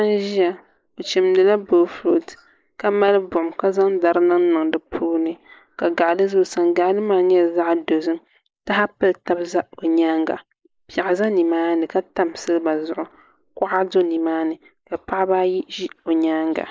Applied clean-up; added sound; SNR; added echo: neural mask model Resemble Enhance denoiser.